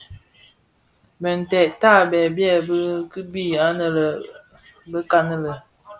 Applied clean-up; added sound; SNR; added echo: none; none; none; none.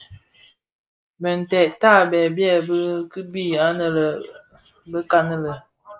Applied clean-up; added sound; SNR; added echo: neural mask model Resemble Enhance denoiser.